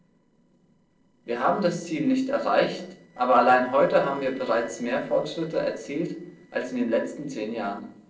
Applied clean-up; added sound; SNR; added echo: neural separator model SepFormer DNS4.